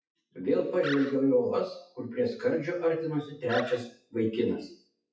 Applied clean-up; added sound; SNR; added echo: classical method WPE with log-MMSE.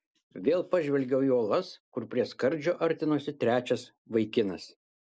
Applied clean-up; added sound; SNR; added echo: none; none; none; none.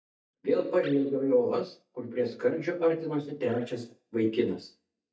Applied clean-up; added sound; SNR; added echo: neural mask model DeepFilterNet 3.